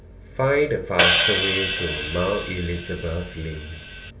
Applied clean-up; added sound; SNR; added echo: none; Hi-hat; -4 dB; reverberation time 0.2 s.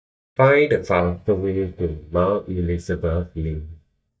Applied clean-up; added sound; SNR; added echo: neural mask model DeepFilterNet 3.